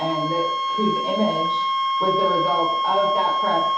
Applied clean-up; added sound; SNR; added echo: none; Wind instrument, woodwind instrument; -2 dB; reverberation time 0.6 s.